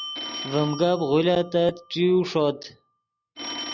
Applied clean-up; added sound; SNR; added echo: none; Telephone; 13 dB; none.